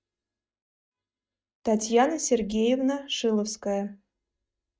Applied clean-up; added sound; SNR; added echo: neural mask model DeepFilterNet 3.